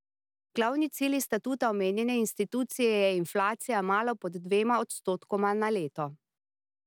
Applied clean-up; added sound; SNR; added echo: none; none; none; none.